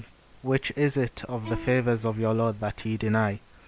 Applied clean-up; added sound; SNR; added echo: none; Bowed string instrument; 16 dB; none.